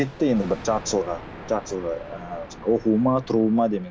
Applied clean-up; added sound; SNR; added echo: none; Thunder; 16 dB; none.